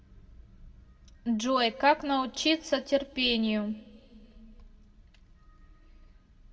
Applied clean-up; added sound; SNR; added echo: none; none; none; reverberation time 1.6 s.